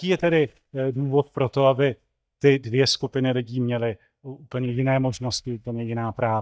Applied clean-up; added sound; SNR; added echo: neural mask model DeepFilterNet 3.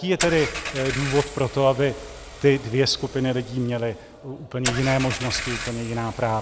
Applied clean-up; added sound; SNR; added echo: none; Engine / Car; 9 dB; none.